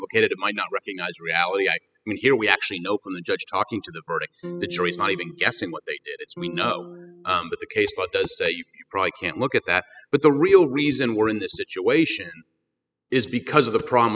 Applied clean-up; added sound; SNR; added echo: classical method spectral subtraction.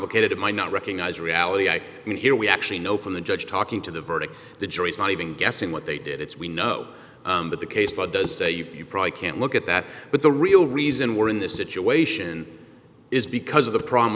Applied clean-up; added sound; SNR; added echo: none; none; none; none.